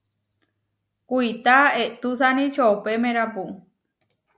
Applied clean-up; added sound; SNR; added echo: none; none; none; none.